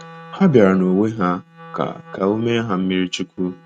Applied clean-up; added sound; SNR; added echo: neural mask model RNNoise.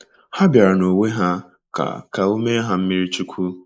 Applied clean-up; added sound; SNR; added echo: neural mask model Resemble Enhance denoiser.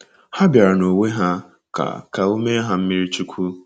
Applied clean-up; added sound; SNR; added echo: none; none; none; none.